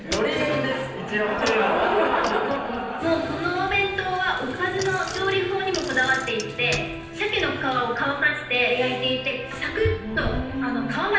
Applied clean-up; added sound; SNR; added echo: none; Bicycle; 13 dB; reverberation time 0.9 s.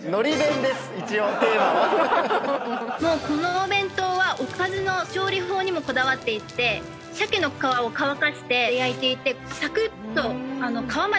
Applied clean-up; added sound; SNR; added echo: none; none; none; none.